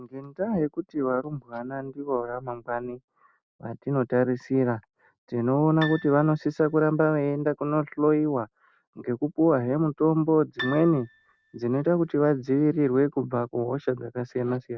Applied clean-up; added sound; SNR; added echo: none; Piano; 15 dB; none.